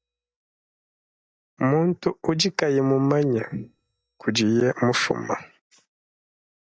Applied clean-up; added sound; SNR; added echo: neural mask model DeepFilterNet 3.